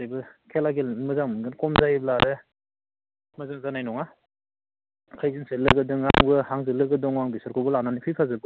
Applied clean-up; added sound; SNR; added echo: none; none; none; none.